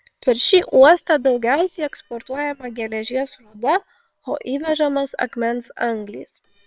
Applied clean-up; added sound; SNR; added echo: neural separator model SepFormer WHAM!.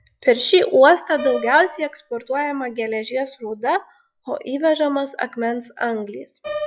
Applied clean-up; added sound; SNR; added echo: classical method log-MMSE.